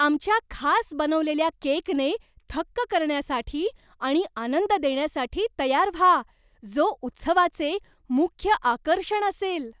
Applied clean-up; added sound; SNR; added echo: none; none; none; none.